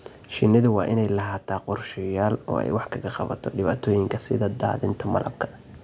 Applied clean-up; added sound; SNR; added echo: none; none; none; none.